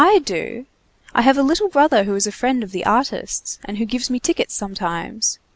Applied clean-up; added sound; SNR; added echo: none; none; none; none.